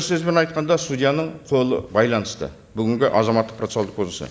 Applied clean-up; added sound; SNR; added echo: none; none; none; none.